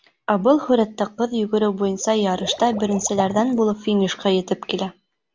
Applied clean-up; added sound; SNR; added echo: none; Liquid; 16 dB; none.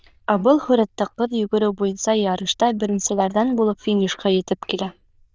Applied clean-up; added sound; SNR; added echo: neural diffusion model UNIVERSE++.